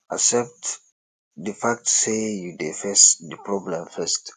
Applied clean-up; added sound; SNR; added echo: none; none; none; none.